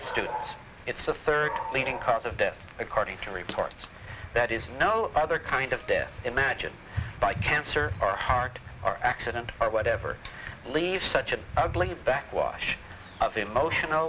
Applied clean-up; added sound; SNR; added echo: none; Dog; 11 dB; none.